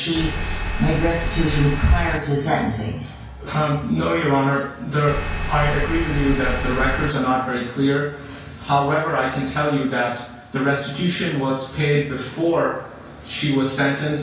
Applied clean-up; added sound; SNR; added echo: none; Engine; 2 dB; reverberation time 0.5 s.